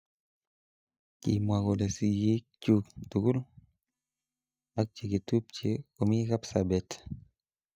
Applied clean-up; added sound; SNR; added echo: neural mask model DeepFilterNet 3.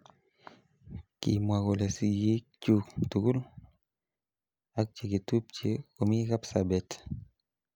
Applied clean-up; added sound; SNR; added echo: none; none; none; none.